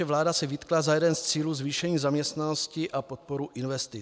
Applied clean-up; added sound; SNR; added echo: none; none; none; none.